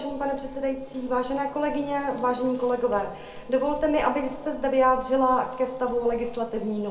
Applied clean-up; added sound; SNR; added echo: none; Sliding door; 17 dB; reverberation time 0.4 s.